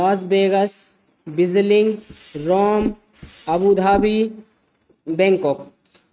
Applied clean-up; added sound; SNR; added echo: neural mask model RNNoise.